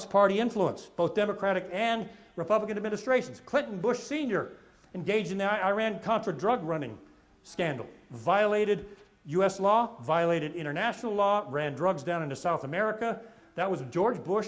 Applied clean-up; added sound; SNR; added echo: none; none; none; none.